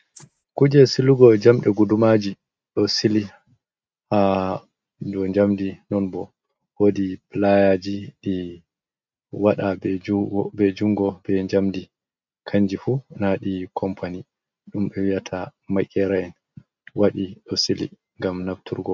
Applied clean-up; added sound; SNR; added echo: neural mask model RNNoise.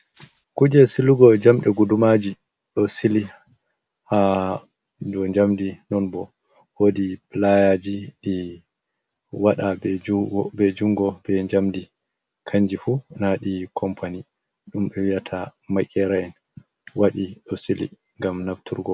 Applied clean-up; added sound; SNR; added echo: none; Rattle (instrument); 19 dB; none.